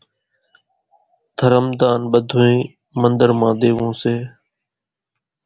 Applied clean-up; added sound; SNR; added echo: none; none; none; none.